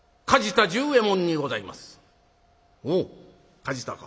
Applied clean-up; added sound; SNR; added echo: none; none; none; none.